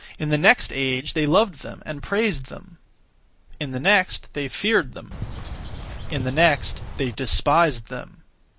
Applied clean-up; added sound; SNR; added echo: none; Bird; 8 dB; none.